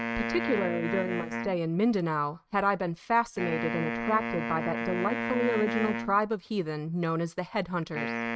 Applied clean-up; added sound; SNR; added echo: neural mask model RNNoise.